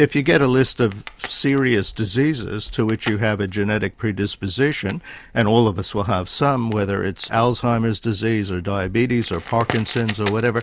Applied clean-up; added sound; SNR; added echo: none; Crackle; 18 dB; none.